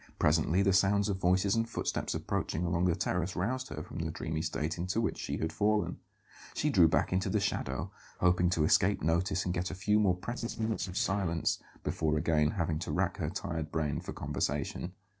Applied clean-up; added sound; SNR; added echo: neural separator model SepFormer DNS4.